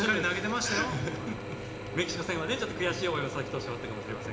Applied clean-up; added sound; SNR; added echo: none; Drill / Mechanisms; 6 dB; reverberation time 0.8 s.